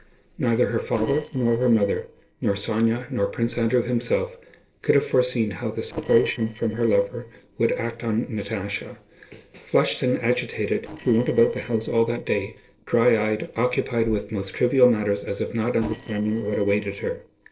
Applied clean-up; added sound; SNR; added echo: neural separator model SepFormer DNS4.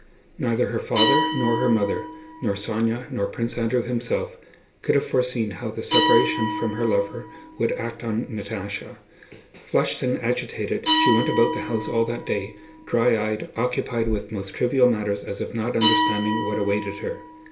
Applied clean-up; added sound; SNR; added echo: none; Glass; 5 dB; reverberation time 0.2 s.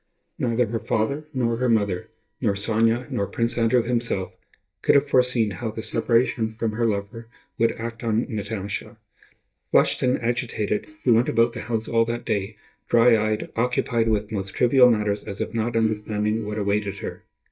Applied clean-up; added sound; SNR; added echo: neural mask model DeepFilterNet 3.